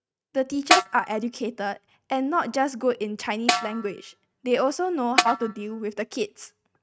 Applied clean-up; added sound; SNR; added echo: neural mask model RNNoise.